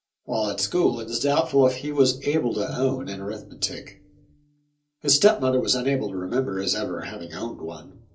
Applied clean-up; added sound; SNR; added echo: none; Bowed string instrument; 19 dB; reverberation time 0.3 s.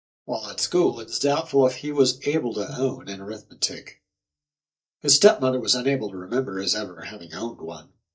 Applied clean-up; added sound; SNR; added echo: neural mask model DeepFilterNet 3.